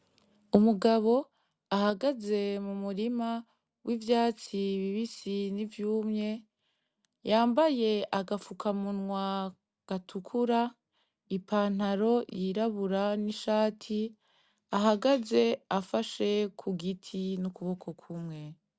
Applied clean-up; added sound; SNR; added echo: none; none; none; none.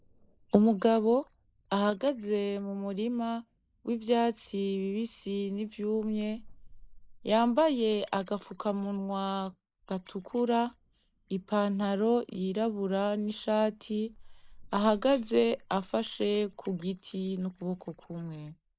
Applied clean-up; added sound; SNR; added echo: neural mask model Resemble Enhance denoiser.